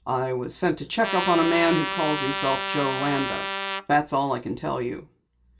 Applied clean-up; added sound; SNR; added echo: none; Trumpet; 4 dB; reverberation time 0.2 s.